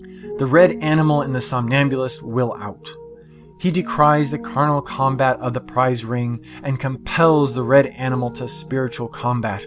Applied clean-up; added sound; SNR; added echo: none; Piano; 15 dB; none.